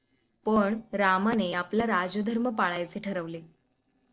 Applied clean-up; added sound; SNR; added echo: neural separator model SepFormer DNS4.